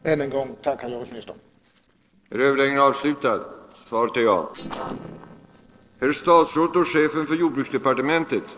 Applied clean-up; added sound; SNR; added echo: neural separator model SepFormer DNS4.